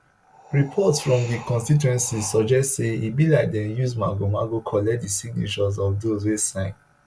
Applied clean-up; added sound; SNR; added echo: none; Wind; 19 dB; none.